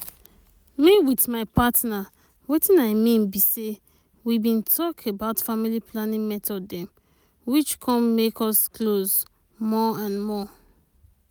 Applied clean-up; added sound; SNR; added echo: none; none; none; none.